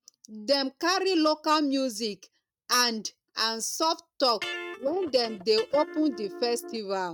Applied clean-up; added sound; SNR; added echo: neural mask model RNNoise.